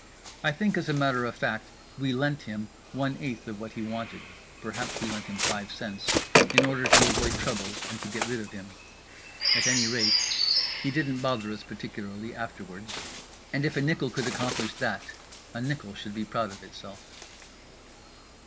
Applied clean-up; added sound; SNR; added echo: none; Bird; -1 dB; none.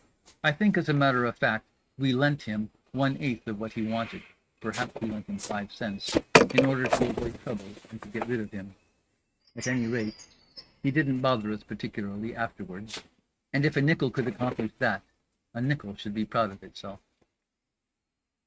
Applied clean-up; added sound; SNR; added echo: neural mask model RNNoise.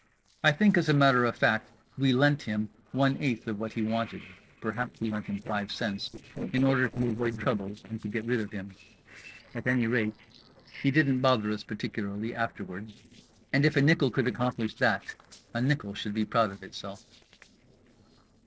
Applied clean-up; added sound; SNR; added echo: neural separator model SepFormer DNS4.